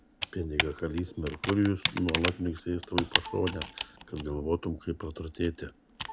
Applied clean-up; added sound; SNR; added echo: none; Computer keyboard; 4 dB; none.